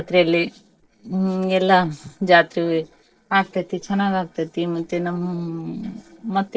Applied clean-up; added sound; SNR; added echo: neural separator model SepFormer DNS4.